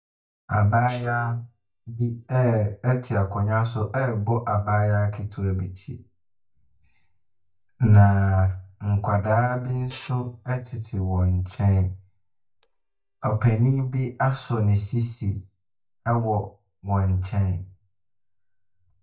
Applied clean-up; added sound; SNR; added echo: neural mask model DeepFilterNet 3.